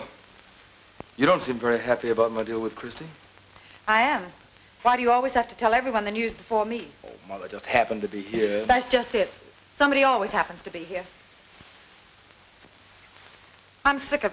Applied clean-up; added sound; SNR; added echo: none; none; none; none.